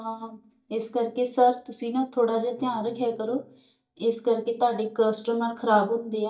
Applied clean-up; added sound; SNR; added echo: neural mask model DeepFilterNet 3.